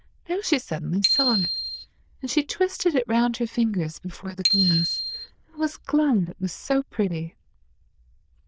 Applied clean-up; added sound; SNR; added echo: neural diffusion model UNIVERSE++.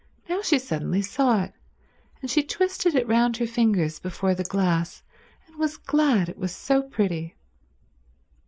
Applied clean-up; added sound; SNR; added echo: neural mask model Resemble Enhance denoiser.